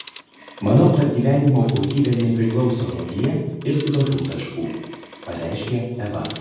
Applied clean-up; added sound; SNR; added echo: none; Telephone; 20 dB; reverberation time 1.2 s.